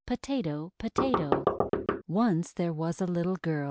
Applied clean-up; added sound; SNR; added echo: none; Knock; -2 dB; none.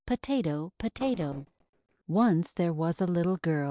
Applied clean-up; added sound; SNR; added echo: neural separator model SepFormer DNS4.